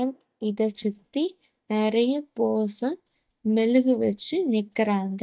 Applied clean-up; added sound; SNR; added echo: neural mask model DeepFilterNet 3.